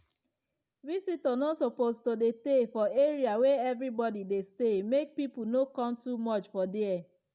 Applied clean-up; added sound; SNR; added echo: none; none; none; none.